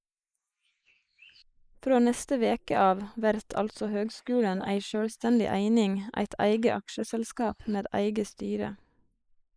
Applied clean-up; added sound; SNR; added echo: neural mask model Resemble Enhance denoiser.